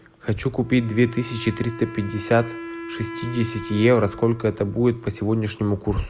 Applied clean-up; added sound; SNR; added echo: none; Wind instrument, woodwind instrument; 14 dB; none.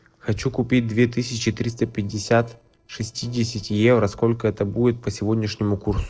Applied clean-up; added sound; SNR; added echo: neural separator model SepFormer DNS4.